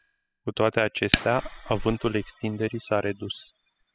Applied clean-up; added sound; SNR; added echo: classical method spectral subtraction.